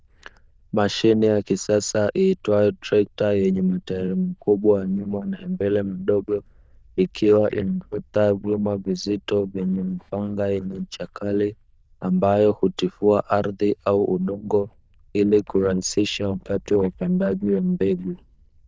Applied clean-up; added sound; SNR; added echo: neural diffusion model UNIVERSE++.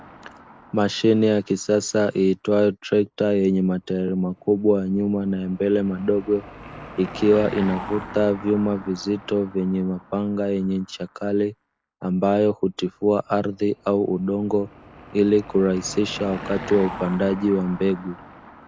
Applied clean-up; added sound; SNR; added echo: none; Car passing by / Engine; 18 dB; none.